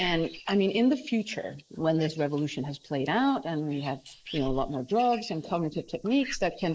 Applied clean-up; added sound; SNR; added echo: neural mask model Resemble Enhance denoiser.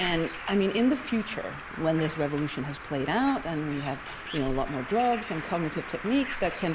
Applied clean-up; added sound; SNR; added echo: none; Bird; 10 dB; none.